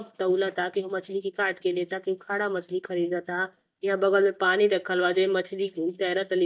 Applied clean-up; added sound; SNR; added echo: neural mask model DeepFilterNet 3.